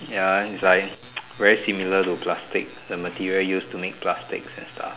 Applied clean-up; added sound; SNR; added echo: none; none; none; none.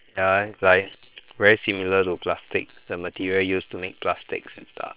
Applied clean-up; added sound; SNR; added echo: neural separator model SepFormer WHAM!.